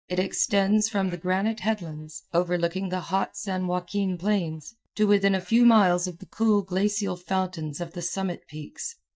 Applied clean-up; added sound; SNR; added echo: neural mask model DeepFilterNet 3.